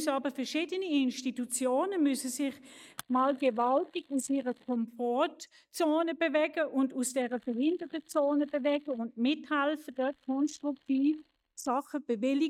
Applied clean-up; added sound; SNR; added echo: neural mask model DeepFilterNet 3.